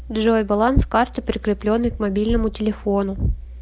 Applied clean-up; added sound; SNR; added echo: none; none; none; none.